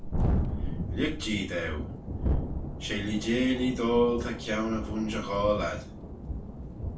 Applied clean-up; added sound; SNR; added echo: none; Thunderstorm; 2 dB; reverberation time 0.3 s.